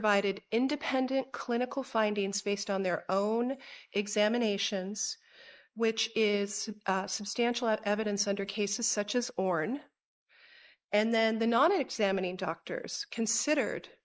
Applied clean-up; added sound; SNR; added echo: neural mask model Resemble Enhance denoiser.